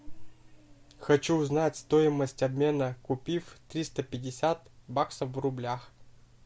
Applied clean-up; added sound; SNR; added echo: none; none; none; none.